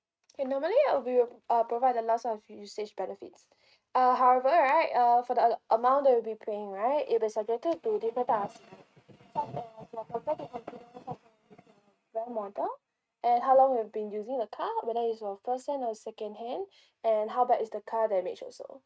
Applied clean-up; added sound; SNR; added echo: neural mask model RNNoise.